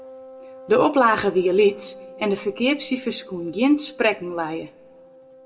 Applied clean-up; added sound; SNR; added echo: none; Wind instrument, woodwind instrument; 20 dB; reverberation time 0.9 s.